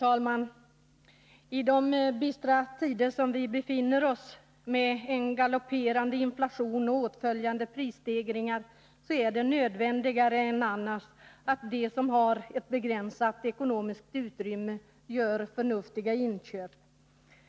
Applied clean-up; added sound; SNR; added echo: none; none; none; none.